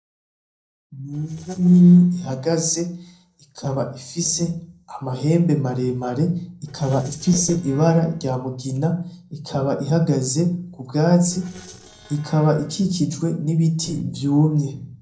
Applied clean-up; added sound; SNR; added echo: neural separator model SepFormer DNS4.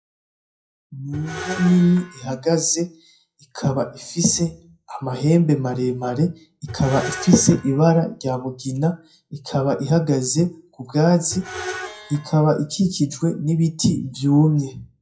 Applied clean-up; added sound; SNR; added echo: classical method WPE with log-MMSE.